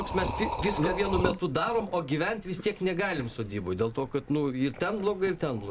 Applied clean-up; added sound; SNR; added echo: none; Liquid; 8 dB; none.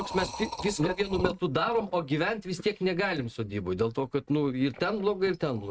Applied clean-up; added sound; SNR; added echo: neural mask model RNNoise.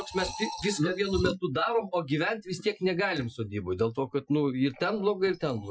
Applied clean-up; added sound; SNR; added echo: classical method Wiener filter.